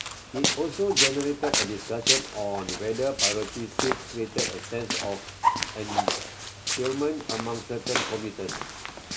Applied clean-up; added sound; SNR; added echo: none; Walk, footsteps; -2 dB; none.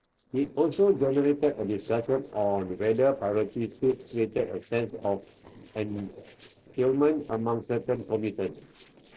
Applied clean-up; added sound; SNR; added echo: neural separator model SepFormer DNS4.